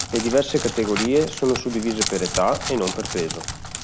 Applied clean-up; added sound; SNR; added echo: none; Crackle; 7 dB; none.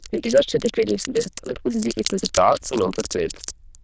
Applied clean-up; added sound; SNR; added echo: neural diffusion model UNIVERSE++.